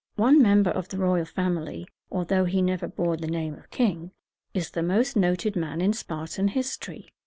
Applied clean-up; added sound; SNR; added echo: none; none; none; none.